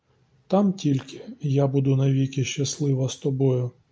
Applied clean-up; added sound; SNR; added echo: none; none; none; none.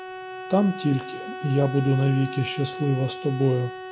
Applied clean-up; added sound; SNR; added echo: none; Bowed string instrument; 11 dB; none.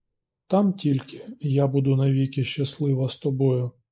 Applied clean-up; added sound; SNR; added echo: neural mask model Resemble Enhance denoiser.